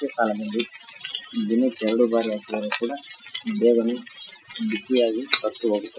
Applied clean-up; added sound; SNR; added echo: classical method Wiener filter.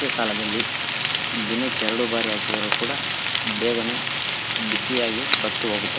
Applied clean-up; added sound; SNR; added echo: none; Frying (food); -3 dB; none.